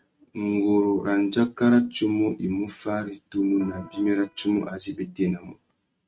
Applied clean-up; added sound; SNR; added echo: neural mask model RNNoise.